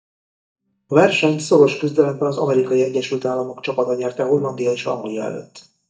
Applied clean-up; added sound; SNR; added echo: neural mask model DeepFilterNet 3.